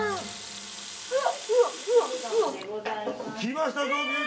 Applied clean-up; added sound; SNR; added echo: none; Water tap, faucet; 14 dB; reverberation time 1.2 s.